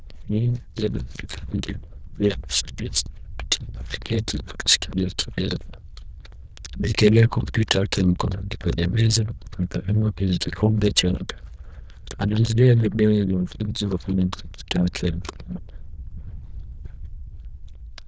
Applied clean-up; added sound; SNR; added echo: neural diffusion model UNIVERSE++.